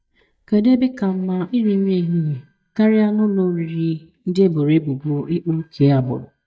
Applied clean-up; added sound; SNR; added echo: neural mask model DeepFilterNet 3.